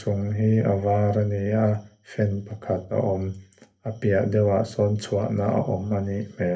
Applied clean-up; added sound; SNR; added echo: none; none; none; reverberation time 0.3 s.